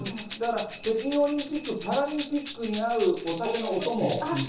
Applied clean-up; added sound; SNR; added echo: none; Tambourine; 13 dB; reverberation time 0.7 s.